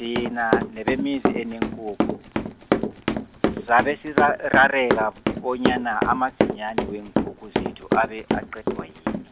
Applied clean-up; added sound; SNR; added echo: none; Run; 0 dB; none.